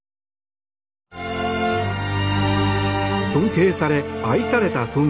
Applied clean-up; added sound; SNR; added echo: none; none; none; none.